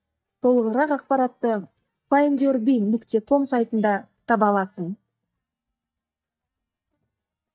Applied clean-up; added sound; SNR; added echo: neural mask model DeepFilterNet 3.